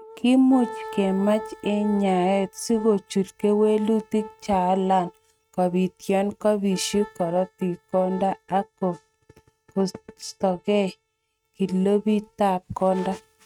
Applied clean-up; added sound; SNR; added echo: neural mask model RNNoise.